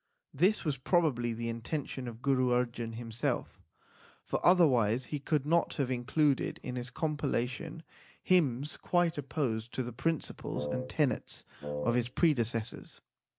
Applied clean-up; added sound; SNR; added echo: none; Wind instrument, woodwind instrument; 7 dB; none.